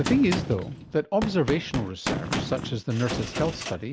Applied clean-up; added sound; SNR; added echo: none; Gunshot, gunfire; 5 dB; none.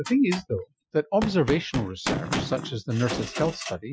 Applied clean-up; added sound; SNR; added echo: classical method Wiener filter.